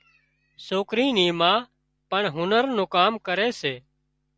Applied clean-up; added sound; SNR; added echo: none; none; none; none.